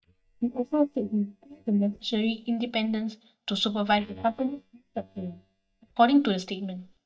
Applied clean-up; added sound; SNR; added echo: neural mask model DeepFilterNet 3.